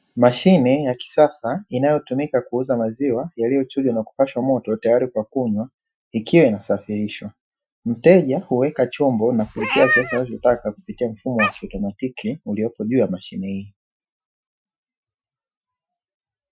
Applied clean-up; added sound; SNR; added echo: classical method Wiener filter.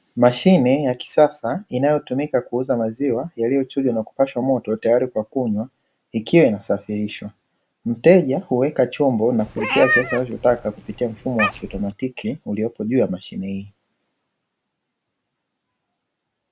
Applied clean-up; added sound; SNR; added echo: none; Meow; 5 dB; none.